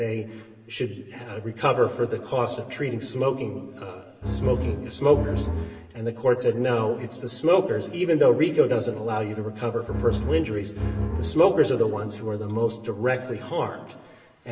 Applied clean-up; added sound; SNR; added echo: none; Bowed string instrument; 3 dB; reverberation time 1.3 s.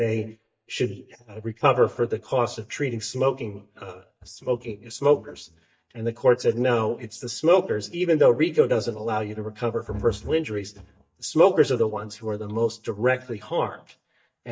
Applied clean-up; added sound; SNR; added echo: neural mask model DeepFilterNet 3.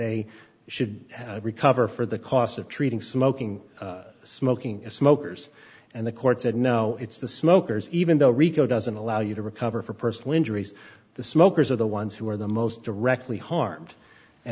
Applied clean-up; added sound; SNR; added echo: none; none; none; none.